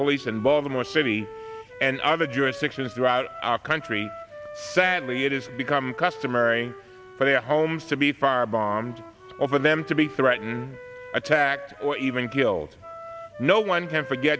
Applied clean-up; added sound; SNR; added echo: none; Wind instrument, woodwind instrument; 16 dB; none.